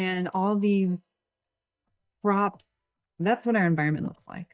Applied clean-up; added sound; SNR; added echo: neural mask model DeepFilterNet 3.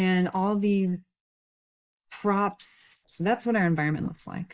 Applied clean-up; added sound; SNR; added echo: neural mask model Resemble Enhance denoiser.